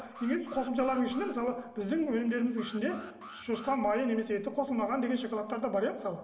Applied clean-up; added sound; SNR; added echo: none; Alarm; 18 dB; reverberation time 1.6 s.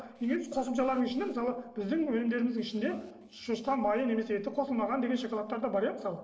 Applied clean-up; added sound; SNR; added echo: neural separator model SepFormer DNS4.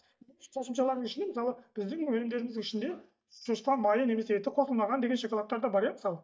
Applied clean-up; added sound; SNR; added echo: neural mask model DeepFilterNet 3.